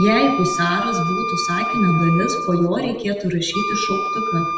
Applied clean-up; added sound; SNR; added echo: none; Wind instrument, woodwind instrument; 4 dB; reverberation time 0.7 s.